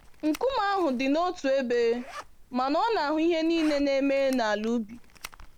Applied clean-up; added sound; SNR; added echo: none; Zipper (clothing); 19 dB; none.